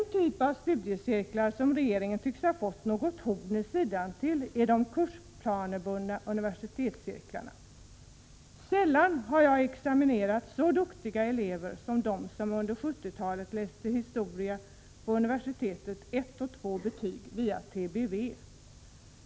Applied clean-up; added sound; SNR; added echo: none; none; none; none.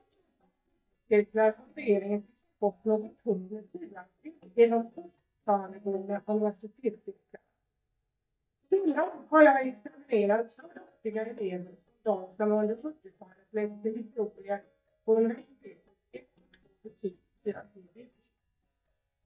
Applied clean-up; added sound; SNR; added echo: neural mask model DeepFilterNet 3.